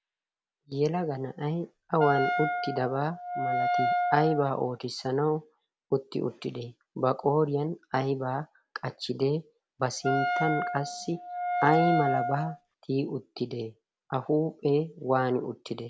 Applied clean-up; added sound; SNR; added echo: none; Wind instrument, woodwind instrument; 0 dB; none.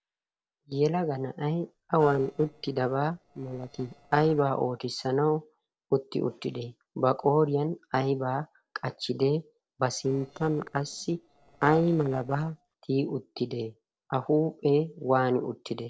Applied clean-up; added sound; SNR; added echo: neural separator model SepFormer DNS4.